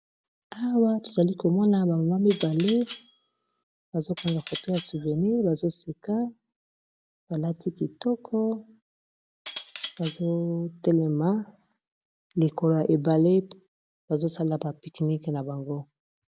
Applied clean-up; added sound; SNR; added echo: none; Cutlery, silverware; 15 dB; none.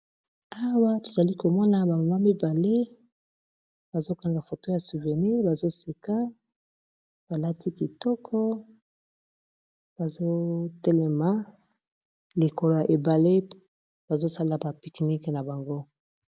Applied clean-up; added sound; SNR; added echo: none; none; none; none.